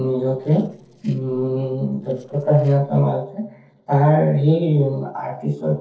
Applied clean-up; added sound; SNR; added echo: neural separator model SepFormer DNS4.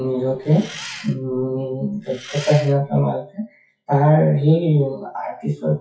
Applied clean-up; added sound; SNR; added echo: classical method WPE with log-MMSE.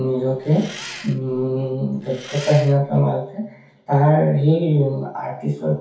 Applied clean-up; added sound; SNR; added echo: none; Engine; 17 dB; reverberation time 0.6 s.